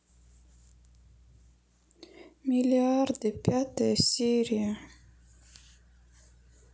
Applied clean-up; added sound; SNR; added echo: none; none; none; none.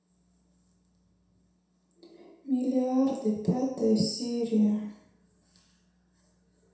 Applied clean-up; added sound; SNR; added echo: none; none; none; reverberation time 0.7 s.